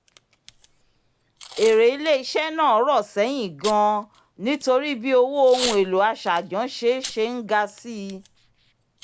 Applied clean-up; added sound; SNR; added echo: none; Packing tape, duct tape / Tearing; 17 dB; none.